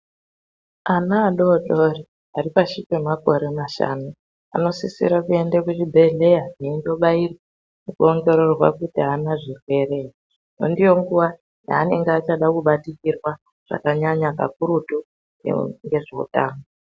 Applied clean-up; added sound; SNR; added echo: none; none; none; none.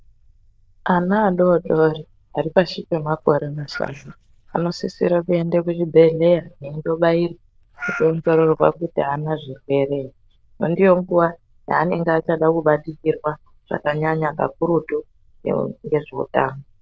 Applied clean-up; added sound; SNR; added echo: neural diffusion model UNIVERSE++.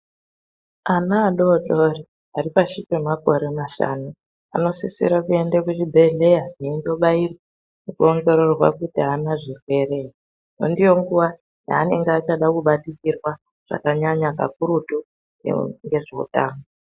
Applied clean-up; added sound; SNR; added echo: neural mask model Resemble Enhance denoiser.